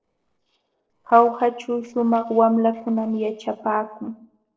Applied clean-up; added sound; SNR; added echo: neural separator model SepFormer DNS4.